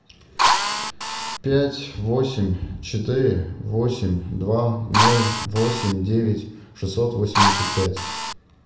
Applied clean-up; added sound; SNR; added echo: none; Drill; -1 dB; reverberation time 0.7 s.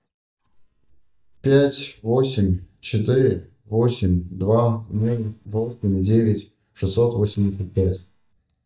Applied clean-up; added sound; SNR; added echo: neural mask model DeepFilterNet 3.